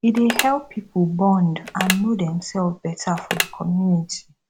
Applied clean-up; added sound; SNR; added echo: none; Telephone; 10 dB; none.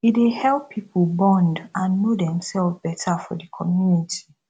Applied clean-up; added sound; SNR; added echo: none; none; none; none.